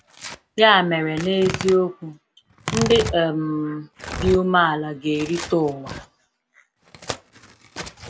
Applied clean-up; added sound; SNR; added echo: none; Tearing; 11 dB; none.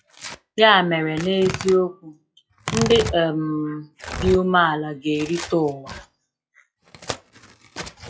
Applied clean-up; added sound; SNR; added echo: classical method log-MMSE.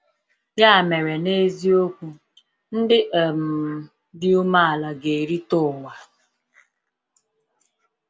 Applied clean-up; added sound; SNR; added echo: none; none; none; none.